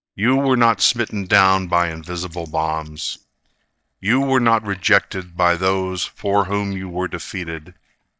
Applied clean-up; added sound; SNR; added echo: neural mask model DeepFilterNet 3.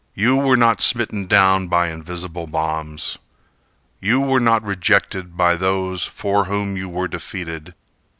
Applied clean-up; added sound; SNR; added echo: none; none; none; none.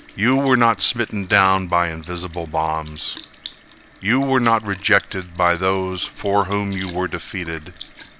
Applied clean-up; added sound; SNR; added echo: none; Sink (filling or washing) / Liquid; 19 dB; none.